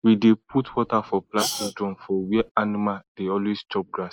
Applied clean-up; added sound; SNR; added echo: neural mask model Resemble Enhance denoiser.